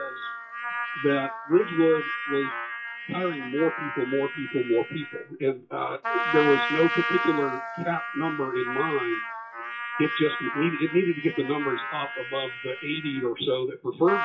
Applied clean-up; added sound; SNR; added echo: classical method WPE with log-MMSE.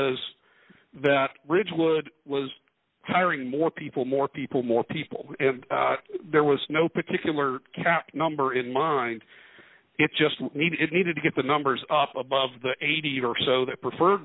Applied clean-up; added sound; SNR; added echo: none; none; none; none.